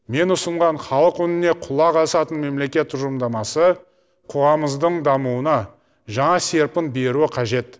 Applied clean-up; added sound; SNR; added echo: none; none; none; none.